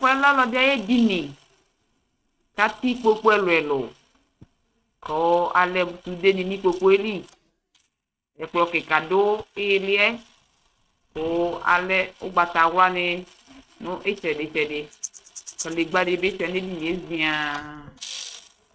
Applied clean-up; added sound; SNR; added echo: neural mask model RNNoise.